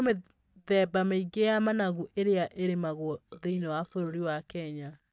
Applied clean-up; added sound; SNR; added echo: neural mask model DeepFilterNet 3.